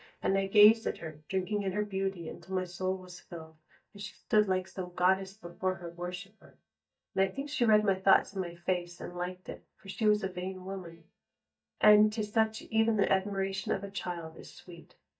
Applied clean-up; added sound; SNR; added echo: neural mask model DeepFilterNet 3.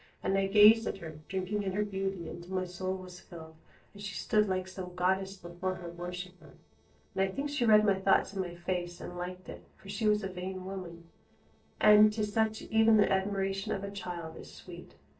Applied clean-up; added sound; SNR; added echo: neural separator model SepFormer DNS4.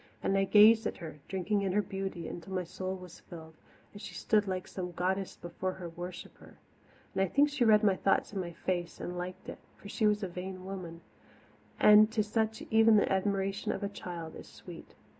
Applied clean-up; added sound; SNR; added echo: none; none; none; none.